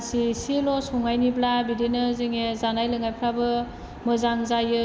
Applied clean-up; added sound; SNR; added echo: none; none; none; none.